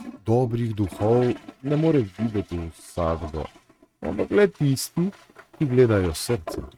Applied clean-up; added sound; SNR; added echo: neural mask model RNNoise.